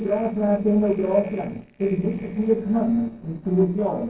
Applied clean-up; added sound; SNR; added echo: neural separator model SepFormer DNS4.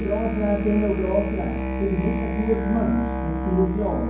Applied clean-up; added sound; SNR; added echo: none; Musical instrument; 3 dB; reverberation time 0.9 s.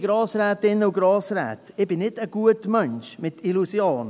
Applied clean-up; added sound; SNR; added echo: none; none; none; none.